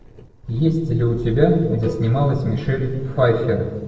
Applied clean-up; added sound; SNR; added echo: neural separator model SepFormer DNS4.